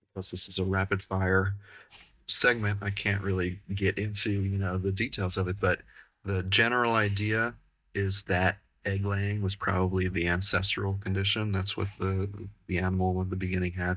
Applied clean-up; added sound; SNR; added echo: neural mask model DeepFilterNet 3.